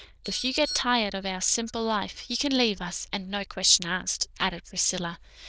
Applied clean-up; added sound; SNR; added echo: neural diffusion model UNIVERSE++.